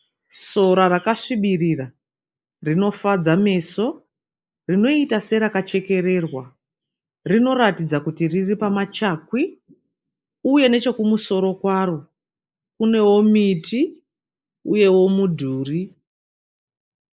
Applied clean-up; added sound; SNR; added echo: neural mask model Resemble Enhance denoiser.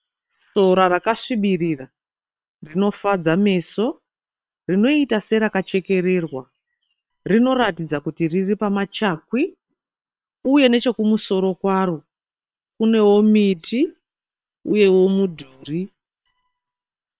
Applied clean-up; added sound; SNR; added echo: neural separator model SepFormer WHAM!.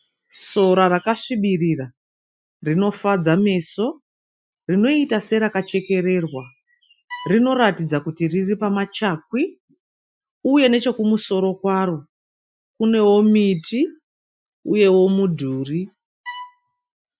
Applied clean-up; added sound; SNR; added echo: classical method Wiener filter.